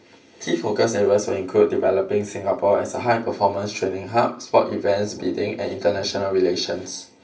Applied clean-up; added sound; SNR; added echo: none; none; none; reverberation time 0.3 s.